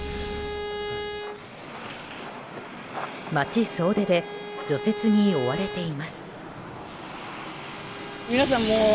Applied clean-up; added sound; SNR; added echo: none; Bowed string instrument; 10 dB; none.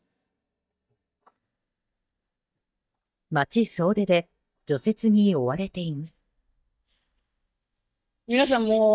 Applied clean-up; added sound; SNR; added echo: neural mask model DeepFilterNet 3.